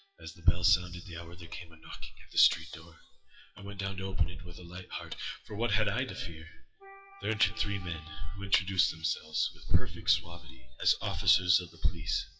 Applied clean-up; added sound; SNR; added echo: classical method WPE with log-MMSE.